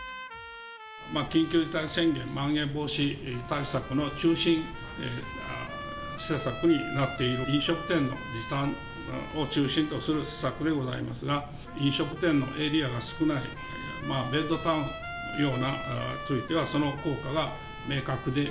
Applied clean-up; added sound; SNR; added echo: none; Trumpet; 12 dB; none.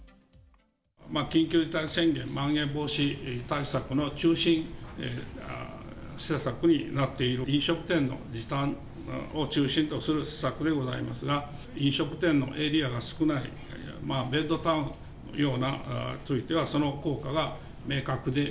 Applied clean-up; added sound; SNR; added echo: none; none; none; none.